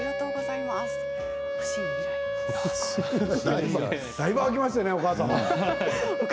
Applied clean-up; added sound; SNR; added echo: none; Wind instrument, woodwind instrument; 4 dB; none.